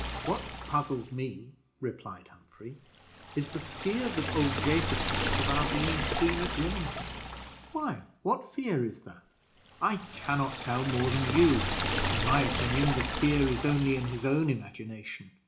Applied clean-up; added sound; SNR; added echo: none; Liquid; 3 dB; reverberation time 0.4 s.